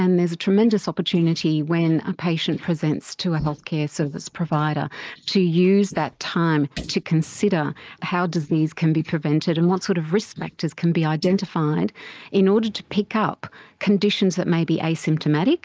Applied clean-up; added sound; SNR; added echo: neural mask model Resemble Enhance denoiser.